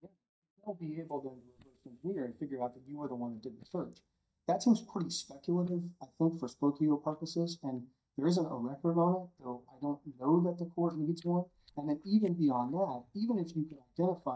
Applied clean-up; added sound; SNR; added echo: neural mask model DeepFilterNet 3.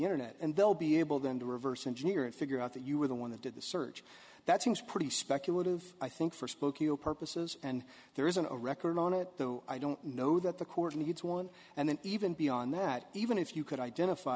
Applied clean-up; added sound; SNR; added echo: none; none; none; none.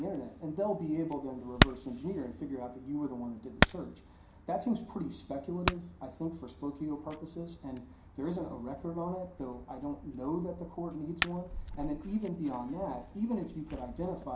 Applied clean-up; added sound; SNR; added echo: none; Hammer; 0 dB; reverberation time 0.5 s.